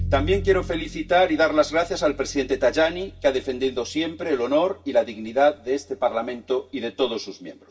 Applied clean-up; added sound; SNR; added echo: none; Bowed string instrument; 14 dB; reverberation time 0.2 s.